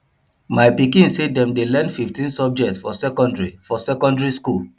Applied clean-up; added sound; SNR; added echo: none; none; none; none.